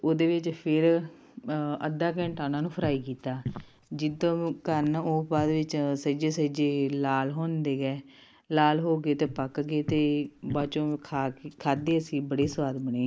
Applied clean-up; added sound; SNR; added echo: none; Walk, footsteps; 14 dB; none.